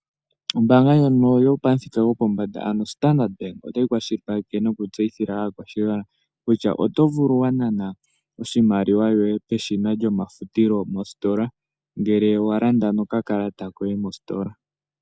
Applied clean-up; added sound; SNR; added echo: none; none; none; none.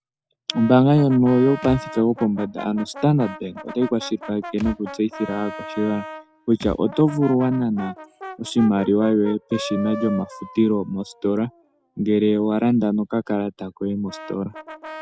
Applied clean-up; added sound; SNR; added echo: none; Thump, thud + Brass instrument; 15 dB; none.